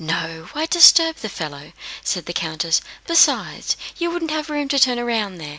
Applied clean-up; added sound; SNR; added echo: none; none; none; none.